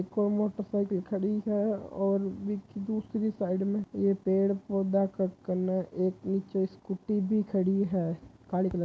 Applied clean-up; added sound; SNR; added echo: none; none; none; none.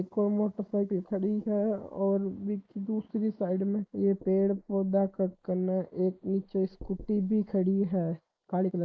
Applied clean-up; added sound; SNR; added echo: neural mask model Resemble Enhance denoiser.